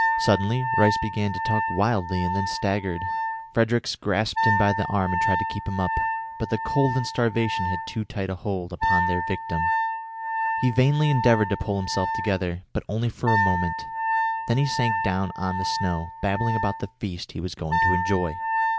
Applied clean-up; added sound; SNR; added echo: none; Wind instrument, woodwind instrument; 2 dB; none.